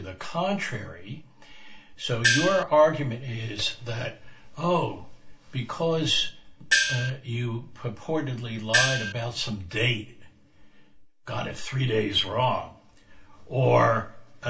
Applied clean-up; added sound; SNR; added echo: none; Gong; -4 dB; reverberation time 0.3 s.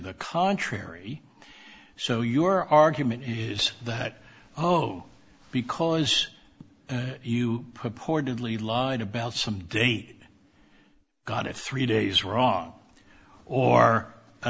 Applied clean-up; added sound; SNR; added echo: none; none; none; none.